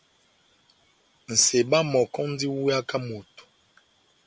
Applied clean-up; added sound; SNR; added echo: none; none; none; none.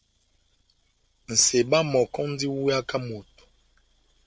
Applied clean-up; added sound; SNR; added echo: neural separator model SepFormer DNS4.